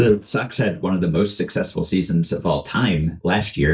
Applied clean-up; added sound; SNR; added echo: neural mask model DeepFilterNet 3.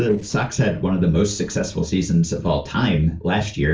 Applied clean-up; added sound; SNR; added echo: neural separator model SepFormer DNS4.